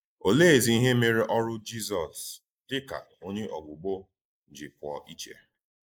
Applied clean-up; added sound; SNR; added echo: neural mask model Resemble Enhance denoiser.